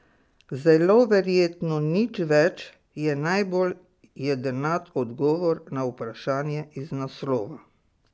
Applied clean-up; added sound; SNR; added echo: none; none; none; none.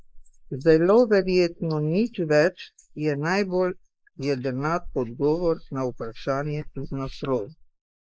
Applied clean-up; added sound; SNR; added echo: neural mask model Resemble Enhance denoiser.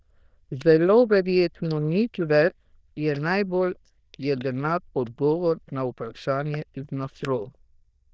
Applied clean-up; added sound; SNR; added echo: neural diffusion model UNIVERSE++.